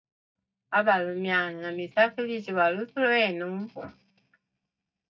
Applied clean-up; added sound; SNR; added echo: neural mask model DeepFilterNet 3.